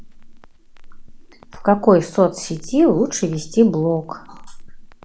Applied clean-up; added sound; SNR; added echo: none; Crackle; 17 dB; none.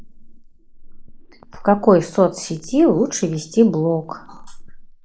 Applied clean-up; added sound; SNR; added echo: neural mask model Resemble Enhance denoiser.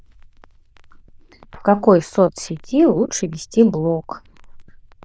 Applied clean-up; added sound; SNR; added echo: neural diffusion model UNIVERSE++.